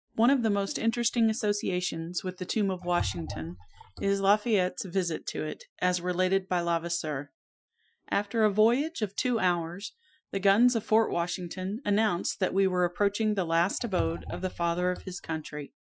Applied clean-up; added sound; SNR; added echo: classical method Wiener filter.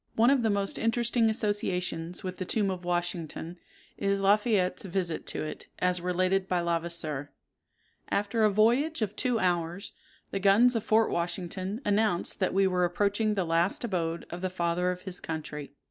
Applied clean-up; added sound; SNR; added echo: none; none; none; none.